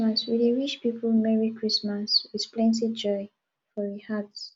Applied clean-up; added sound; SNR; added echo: none; none; none; none.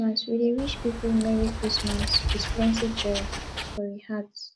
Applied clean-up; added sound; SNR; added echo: none; Wild animals; 4 dB; none.